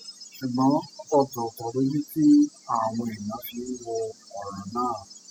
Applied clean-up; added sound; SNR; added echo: classical method spectral subtraction.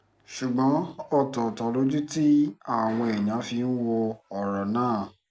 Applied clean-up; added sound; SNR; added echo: none; none; none; none.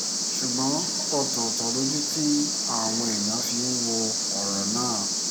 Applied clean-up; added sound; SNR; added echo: none; Cricket; -3 dB; none.